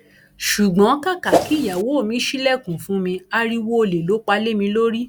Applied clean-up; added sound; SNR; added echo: none; Whoosh, swoosh, swish; 0 dB; none.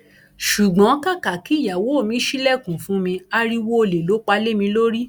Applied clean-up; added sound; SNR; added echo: none; none; none; none.